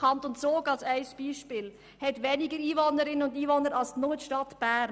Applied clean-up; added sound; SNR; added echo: none; none; none; none.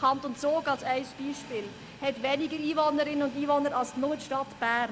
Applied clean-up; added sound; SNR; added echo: none; Train; 18 dB; none.